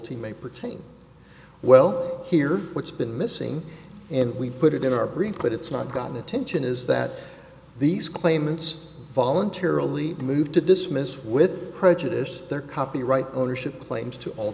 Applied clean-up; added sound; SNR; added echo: none; none; none; none.